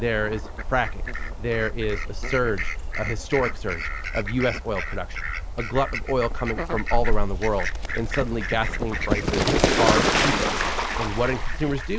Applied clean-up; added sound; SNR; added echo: none; Fowl; -2 dB; none.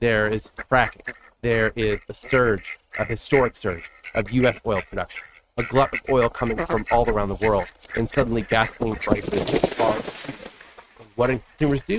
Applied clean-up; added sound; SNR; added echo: neural mask model RNNoise.